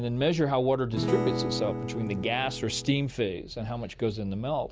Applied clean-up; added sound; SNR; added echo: none; Acoustic guitar / Strum; 3 dB; none.